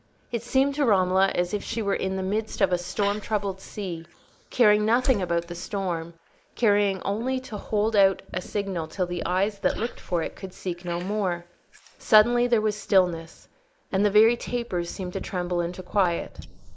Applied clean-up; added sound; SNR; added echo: neural mask model Resemble Enhance denoiser.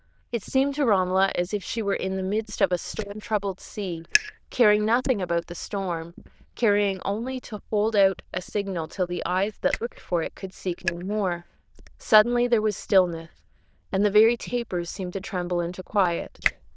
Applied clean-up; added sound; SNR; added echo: neural diffusion model UNIVERSE++.